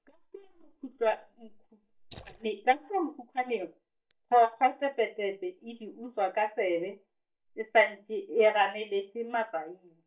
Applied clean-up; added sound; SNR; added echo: neural mask model DeepFilterNet 3.